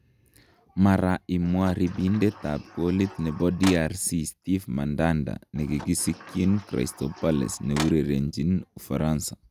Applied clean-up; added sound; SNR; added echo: none; Sliding door; 15 dB; none.